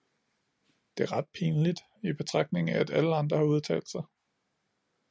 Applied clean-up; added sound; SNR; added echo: none; none; none; none.